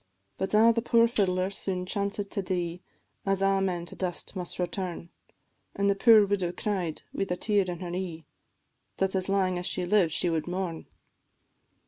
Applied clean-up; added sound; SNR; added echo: none; Tambourine; 1 dB; none.